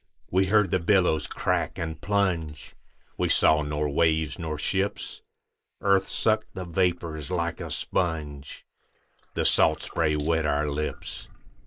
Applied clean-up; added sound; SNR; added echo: neural mask model Resemble Enhance denoiser.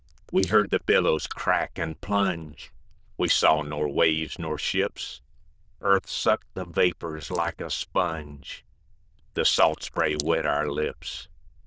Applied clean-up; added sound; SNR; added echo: neural diffusion model UNIVERSE++.